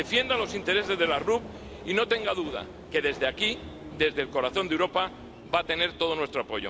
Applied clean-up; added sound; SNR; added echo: none; Subway, metro, underground; 14 dB; none.